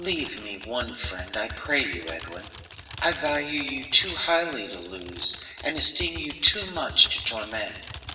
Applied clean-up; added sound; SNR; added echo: none; Typing; 16 dB; reverberation time 1.2 s.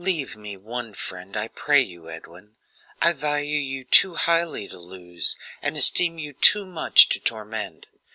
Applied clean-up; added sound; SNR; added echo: none; none; none; none.